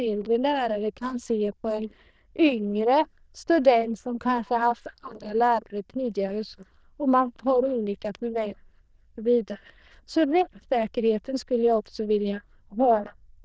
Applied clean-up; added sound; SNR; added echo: neural diffusion model UNIVERSE++.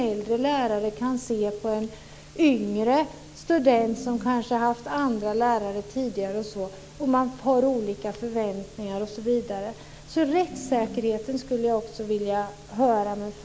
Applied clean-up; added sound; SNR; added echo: none; Piano; 11 dB; none.